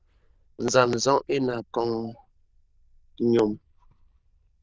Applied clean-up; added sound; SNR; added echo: neural diffusion model UNIVERSE++.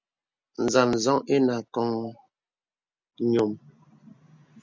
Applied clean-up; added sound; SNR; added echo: none; none; none; none.